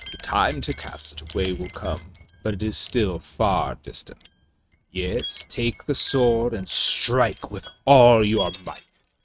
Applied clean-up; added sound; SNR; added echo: neural mask model RNNoise.